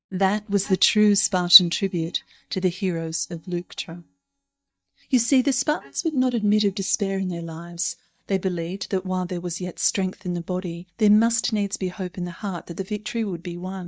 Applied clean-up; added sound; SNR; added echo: neural mask model DeepFilterNet 3.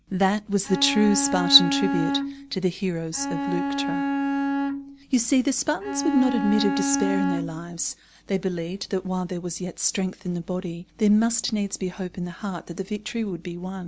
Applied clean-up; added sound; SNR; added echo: none; Bowed string instrument; 1 dB; none.